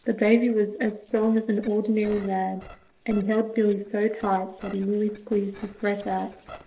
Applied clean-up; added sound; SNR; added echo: neural separator model SepFormer DNS4.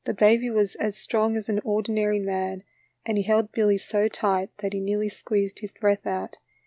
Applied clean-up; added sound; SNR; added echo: none; none; none; none.